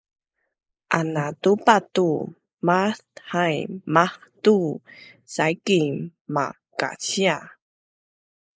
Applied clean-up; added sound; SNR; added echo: neural mask model Resemble Enhance denoiser.